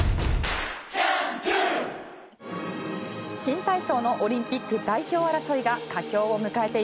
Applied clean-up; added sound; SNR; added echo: none; none; none; none.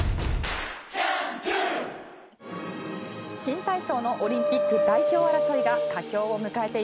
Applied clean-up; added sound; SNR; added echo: none; Wind instrument, woodwind instrument; -2 dB; none.